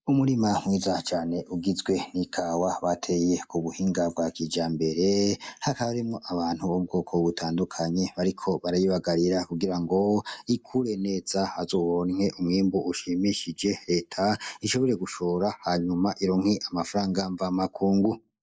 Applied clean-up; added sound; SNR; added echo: neural mask model Resemble Enhance denoiser.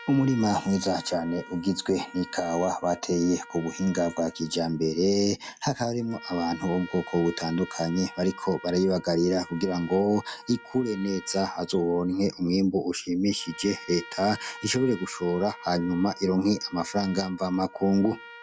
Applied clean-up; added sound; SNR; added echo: none; Trumpet; 19 dB; none.